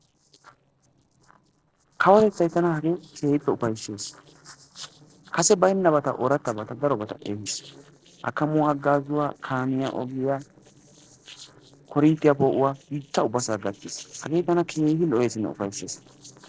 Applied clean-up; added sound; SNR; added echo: neural separator model SepFormer DNS4.